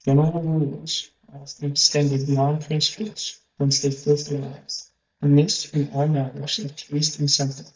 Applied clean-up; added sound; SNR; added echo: neural mask model DeepFilterNet 3.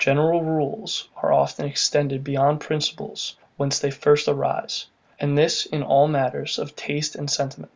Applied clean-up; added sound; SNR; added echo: none; none; none; none.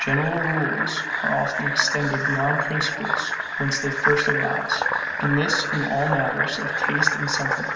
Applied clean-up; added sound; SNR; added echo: none; Fill (with liquid); -1 dB; reverberation time 2.0 s.